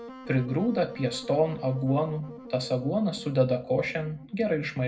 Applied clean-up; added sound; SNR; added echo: none; Wind instrument, woodwind instrument; 16 dB; reverberation time 0.3 s.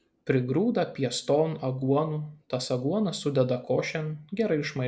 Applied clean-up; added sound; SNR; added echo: none; none; none; none.